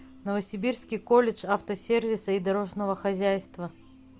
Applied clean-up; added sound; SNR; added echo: none; none; none; none.